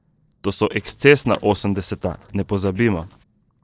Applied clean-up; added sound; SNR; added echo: neural separator model SepFormer DNS4.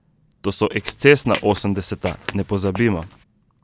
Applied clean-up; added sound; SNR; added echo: none; Squeak / Walk, footsteps; 14 dB; none.